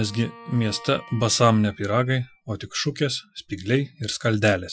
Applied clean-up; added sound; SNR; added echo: classical method Wiener filter.